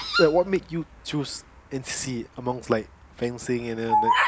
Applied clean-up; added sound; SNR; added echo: none; Bird vocalization, bird call, bird song; 2 dB; none.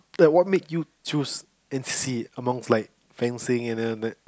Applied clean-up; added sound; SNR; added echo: none; none; none; none.